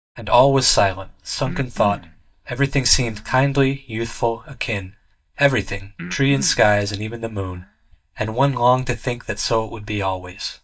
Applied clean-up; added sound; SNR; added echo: neural mask model DeepFilterNet 3.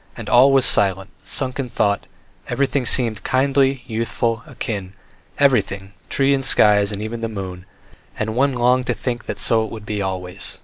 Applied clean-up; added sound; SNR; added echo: none; none; none; none.